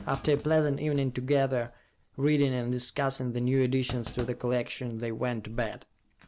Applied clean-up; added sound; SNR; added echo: none; Thump, thud; 19 dB; none.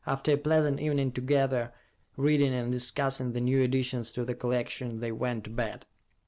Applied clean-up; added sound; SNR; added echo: none; none; none; none.